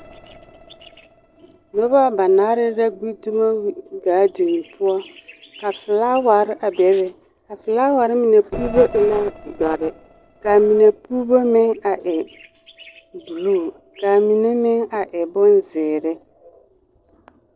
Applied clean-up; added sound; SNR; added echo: neural separator model SepFormer DNS4.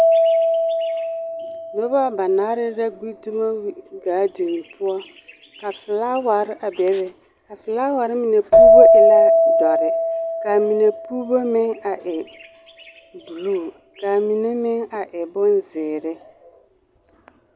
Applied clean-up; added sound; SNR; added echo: none; Keyboard (musical); -2 dB; none.